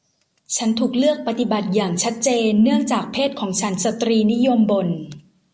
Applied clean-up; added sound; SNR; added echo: none; none; none; none.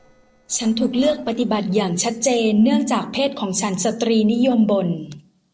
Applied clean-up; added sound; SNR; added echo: neural separator model SepFormer DNS4.